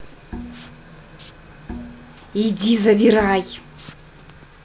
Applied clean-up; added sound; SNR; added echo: none; Bowed string instrument; 17 dB; none.